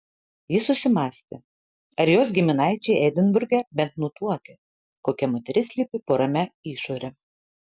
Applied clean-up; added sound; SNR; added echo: none; none; none; none.